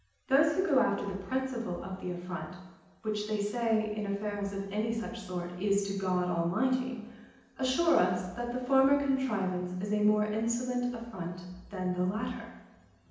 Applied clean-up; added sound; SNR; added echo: none; none; none; reverberation time 0.9 s.